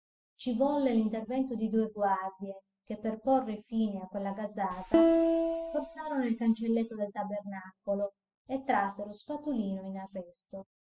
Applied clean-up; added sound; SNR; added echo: classical method spectral subtraction.